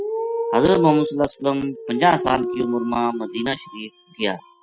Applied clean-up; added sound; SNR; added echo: classical method spectral subtraction.